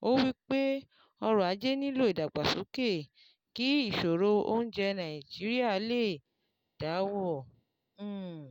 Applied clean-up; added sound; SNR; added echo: none; none; none; none.